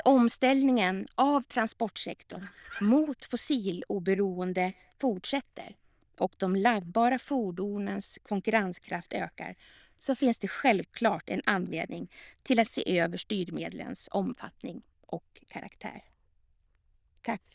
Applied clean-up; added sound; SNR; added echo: neural diffusion model UNIVERSE++.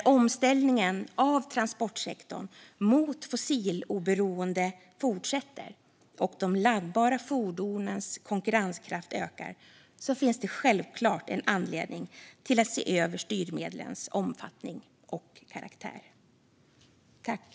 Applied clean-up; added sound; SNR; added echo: none; none; none; none.